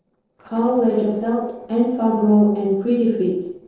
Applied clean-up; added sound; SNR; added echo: neural separator model SepFormer DNS4.